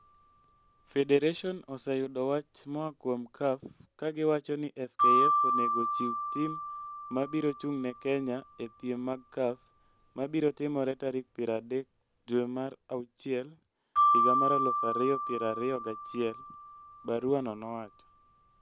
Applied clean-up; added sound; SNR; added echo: none; Marimba, xylophone; 1 dB; none.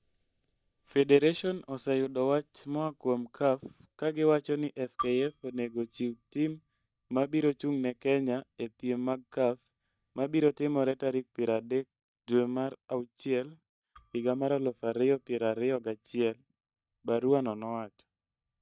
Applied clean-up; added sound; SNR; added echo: neural mask model DeepFilterNet 3.